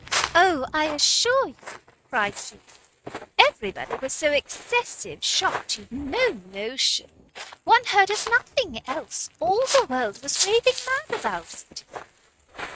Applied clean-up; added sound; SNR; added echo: neural mask model RNNoise.